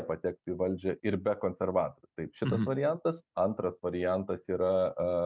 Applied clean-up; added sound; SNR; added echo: none; none; none; none.